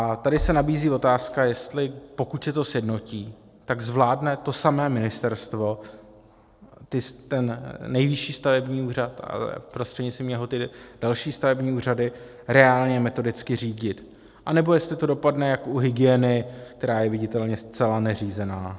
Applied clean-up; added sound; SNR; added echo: none; none; none; none.